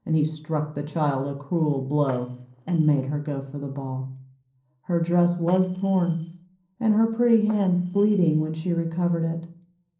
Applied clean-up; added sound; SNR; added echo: neural separator model SepFormer DNS4.